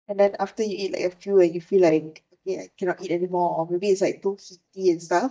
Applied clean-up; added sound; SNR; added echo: neural mask model DeepFilterNet 3.